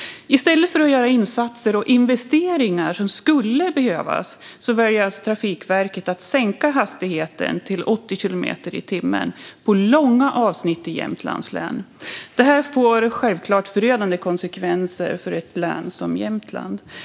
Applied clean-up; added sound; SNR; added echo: none; none; none; none.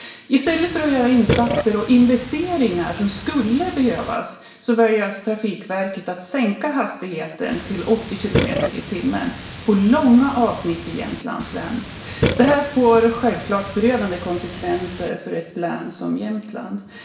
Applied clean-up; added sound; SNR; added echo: none; Burping, eructation; 7 dB; reverberation time 0.7 s.